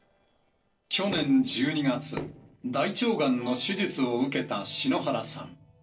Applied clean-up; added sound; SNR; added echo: neural separator model SepFormer DNS4.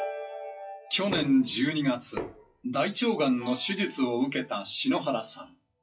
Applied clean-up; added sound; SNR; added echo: classical method WPE with log-MMSE.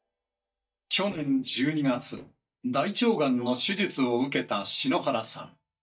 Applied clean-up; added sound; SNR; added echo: neural mask model DeepFilterNet 3.